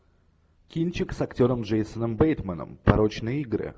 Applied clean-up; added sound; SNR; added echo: none; none; none; none.